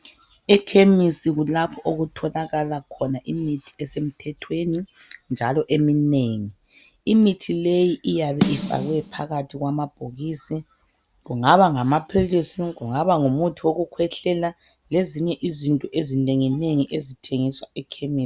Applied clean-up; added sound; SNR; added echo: none; Snare drum; 7 dB; none.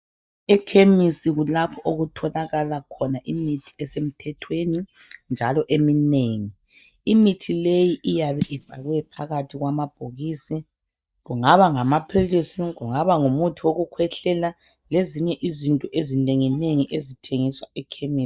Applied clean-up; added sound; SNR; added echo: neural mask model DeepFilterNet 3.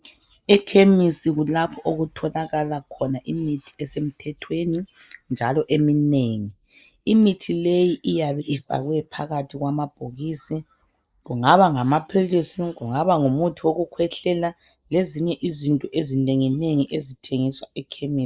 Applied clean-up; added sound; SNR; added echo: neural mask model Resemble Enhance denoiser.